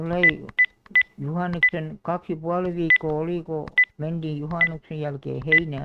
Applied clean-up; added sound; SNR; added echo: neural mask model RNNoise.